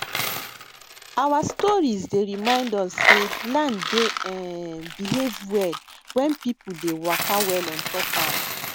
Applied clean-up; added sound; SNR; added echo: none; Coin (dropping); 2 dB; none.